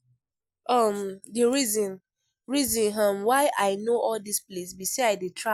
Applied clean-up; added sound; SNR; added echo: none; none; none; none.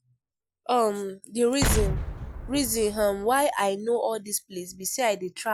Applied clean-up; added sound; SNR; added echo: none; Explosion; 3 dB; none.